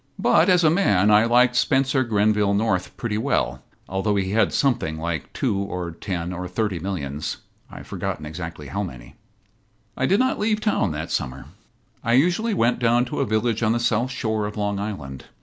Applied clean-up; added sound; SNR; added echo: none; none; none; none.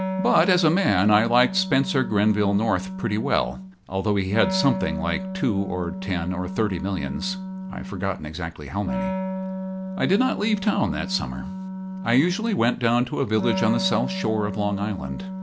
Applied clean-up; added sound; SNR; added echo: none; Wind instrument, woodwind instrument; 7 dB; none.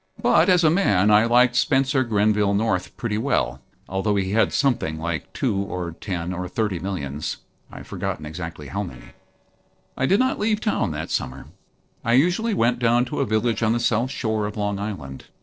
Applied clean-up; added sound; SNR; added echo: neural separator model SepFormer DNS4.